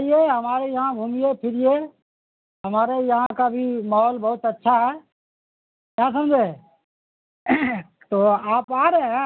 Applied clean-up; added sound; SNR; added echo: none; none; none; none.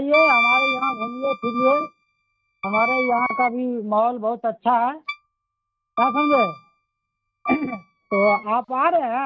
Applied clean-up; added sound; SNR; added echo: neural mask model RNNoise.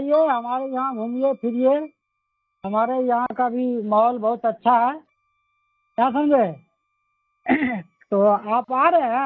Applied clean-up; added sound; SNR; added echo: neural mask model DeepFilterNet 3.